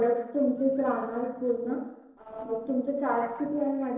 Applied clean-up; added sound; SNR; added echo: neural separator model SepFormer DNS4.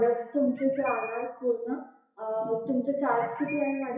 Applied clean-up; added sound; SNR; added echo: classical method WPE with log-MMSE.